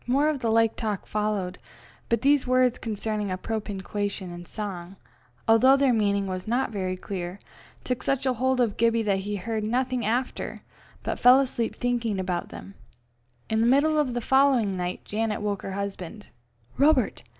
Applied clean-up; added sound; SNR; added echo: none; none; none; none.